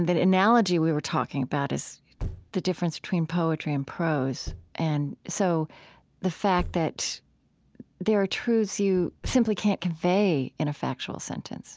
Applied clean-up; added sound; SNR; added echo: none; Thump, thud; 18 dB; none.